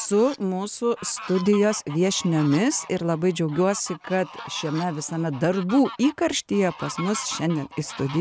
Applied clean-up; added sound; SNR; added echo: none; Fowl; 16 dB; none.